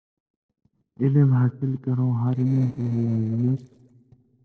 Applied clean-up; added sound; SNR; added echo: neural separator model SepFormer DNS4.